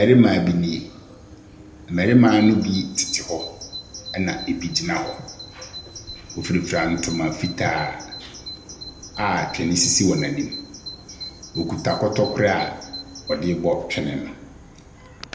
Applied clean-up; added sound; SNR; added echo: none; Bird vocalization, bird call, bird song; 16 dB; reverberation time 0.7 s.